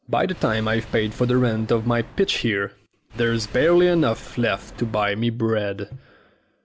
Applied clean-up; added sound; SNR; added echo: none; Engine / Car; 19 dB; none.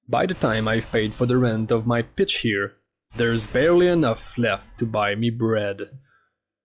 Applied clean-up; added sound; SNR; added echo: classical method log-MMSE.